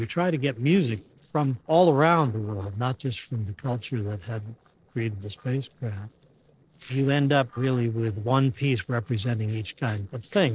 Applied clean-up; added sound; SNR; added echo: neural separator model SepFormer DNS4.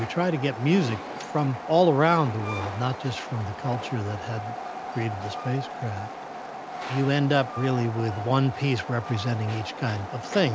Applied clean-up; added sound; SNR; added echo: none; Train; 9 dB; none.